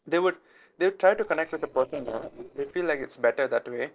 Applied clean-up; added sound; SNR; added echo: neural separator model SepFormer DNS4.